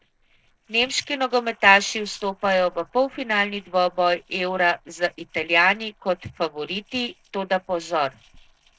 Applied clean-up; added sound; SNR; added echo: neural separator model SepFormer DNS4.